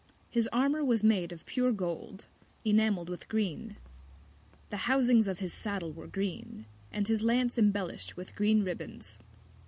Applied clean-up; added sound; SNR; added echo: none; none; none; none.